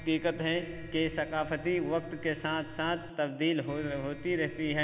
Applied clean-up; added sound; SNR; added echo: none; Domestic sounds, home sounds; 15 dB; none.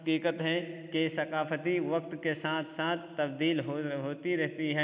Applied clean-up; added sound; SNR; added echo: none; none; none; none.